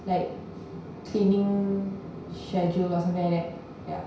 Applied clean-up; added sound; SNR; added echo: none; none; none; reverberation time 0.6 s.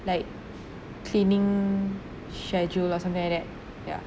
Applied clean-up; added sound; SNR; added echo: none; none; none; none.